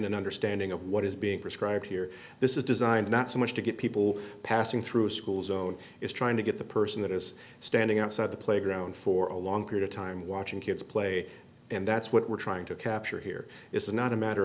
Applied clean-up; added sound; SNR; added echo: none; none; none; none.